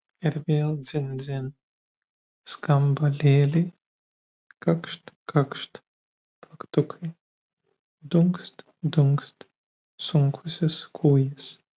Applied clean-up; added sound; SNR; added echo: none; none; none; none.